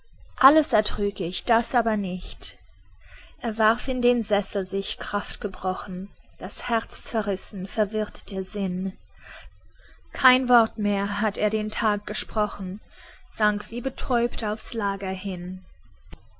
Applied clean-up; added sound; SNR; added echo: none; none; none; none.